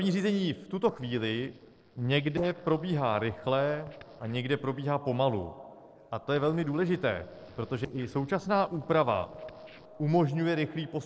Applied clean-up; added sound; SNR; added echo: neural separator model SepFormer DNS4.